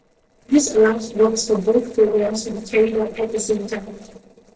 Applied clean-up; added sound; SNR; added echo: neural separator model SepFormer DNS4.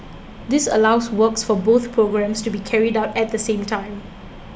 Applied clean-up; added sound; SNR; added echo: none; none; none; none.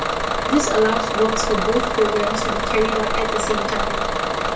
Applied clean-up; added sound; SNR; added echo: none; Bus / Engine; -1 dB; reverberation time 0.3 s.